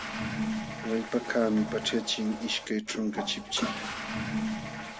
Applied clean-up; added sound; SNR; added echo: none; Toilet flush / Water; 3 dB; none.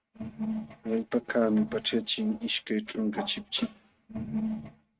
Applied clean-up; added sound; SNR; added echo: neural mask model RNNoise.